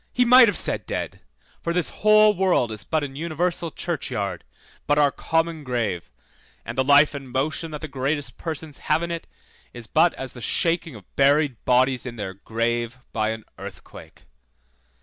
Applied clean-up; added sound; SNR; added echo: none; none; none; none.